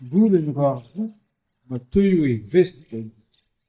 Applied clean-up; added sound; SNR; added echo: neural mask model DeepFilterNet 3.